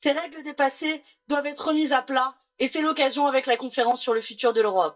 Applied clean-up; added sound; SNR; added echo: neural mask model DeepFilterNet 3.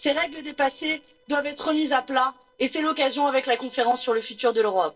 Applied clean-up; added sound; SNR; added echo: neural separator model SepFormer DNS4.